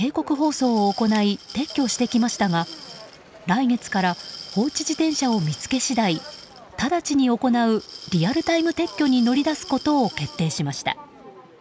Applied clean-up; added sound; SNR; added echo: none; Glass; 17 dB; none.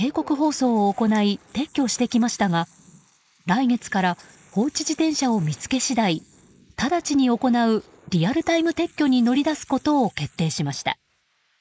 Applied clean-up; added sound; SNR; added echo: neural mask model Resemble Enhance denoiser.